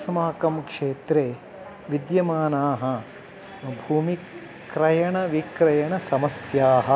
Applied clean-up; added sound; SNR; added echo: none; none; none; none.